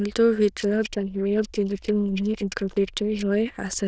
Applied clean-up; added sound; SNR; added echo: neural diffusion model UNIVERSE++.